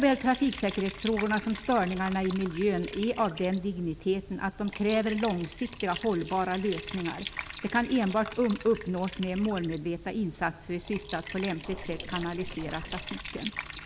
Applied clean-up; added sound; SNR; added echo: none; Scratching (performance technique) + Liquid; 13 dB; none.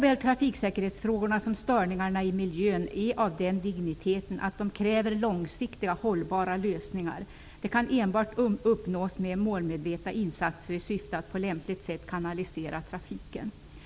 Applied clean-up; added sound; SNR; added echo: none; none; none; none.